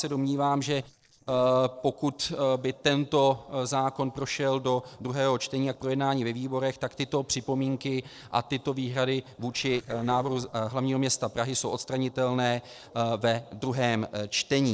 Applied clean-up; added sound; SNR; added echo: neural separator model SepFormer DNS4.